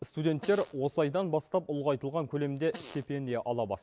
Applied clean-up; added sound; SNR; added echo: none; Fart; 19 dB; none.